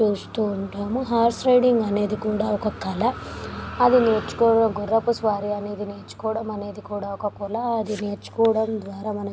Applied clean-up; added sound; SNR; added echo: none; none; none; none.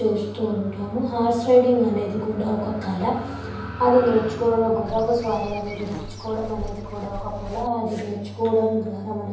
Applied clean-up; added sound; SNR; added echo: none; Walk, footsteps / Insect; 14 dB; reverberation time 0.9 s.